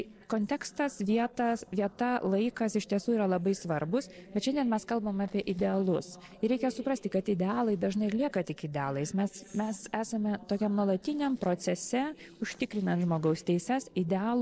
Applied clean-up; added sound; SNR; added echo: neural separator model SepFormer DNS4.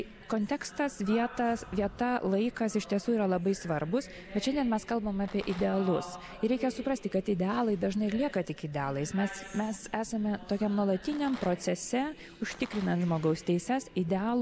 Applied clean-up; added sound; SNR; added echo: none; Rattle; 19 dB; none.